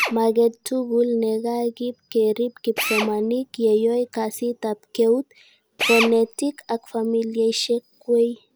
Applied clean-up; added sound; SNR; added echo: none; Drill; 10 dB; none.